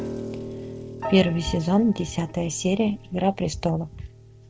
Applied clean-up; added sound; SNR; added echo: none; Piano; 12 dB; none.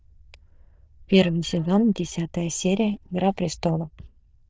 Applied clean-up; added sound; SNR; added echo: neural diffusion model UNIVERSE++.